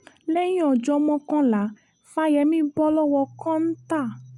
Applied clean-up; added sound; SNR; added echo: none; none; none; none.